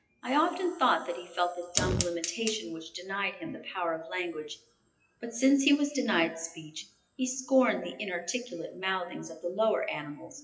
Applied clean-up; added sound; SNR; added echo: classical method WPE with log-MMSE.